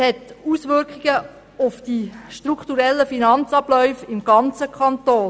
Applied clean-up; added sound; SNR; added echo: none; none; none; none.